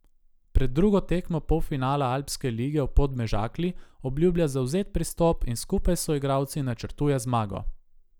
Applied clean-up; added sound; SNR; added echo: none; none; none; none.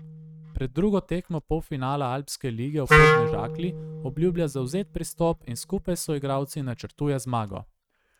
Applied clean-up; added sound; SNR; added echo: neural mask model RNNoise.